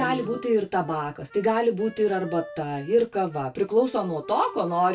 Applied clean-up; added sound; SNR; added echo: none; Wind instrument, woodwind instrument; 18 dB; reverberation time 0.1 s.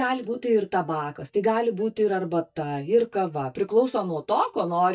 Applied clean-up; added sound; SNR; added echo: neural mask model DeepFilterNet 3.